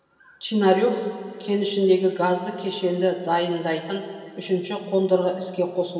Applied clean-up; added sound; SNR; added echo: none; none; none; reverberation time 2.5 s.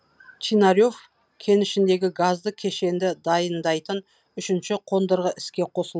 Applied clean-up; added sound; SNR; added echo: none; none; none; none.